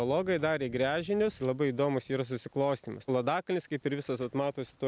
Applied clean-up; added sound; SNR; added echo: none; none; none; none.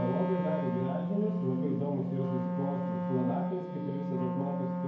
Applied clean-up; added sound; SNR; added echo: none; Wind instrument, woodwind instrument; 0 dB; reverberation time 0.9 s.